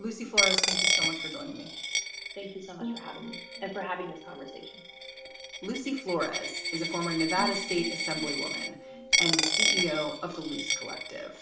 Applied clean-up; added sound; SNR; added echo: none; Coin (dropping); -3 dB; reverberation time 0.5 s.